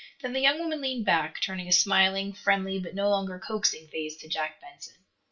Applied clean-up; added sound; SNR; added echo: none; none; none; reverberation time 0.2 s.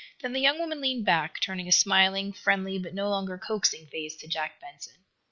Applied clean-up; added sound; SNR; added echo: none; none; none; none.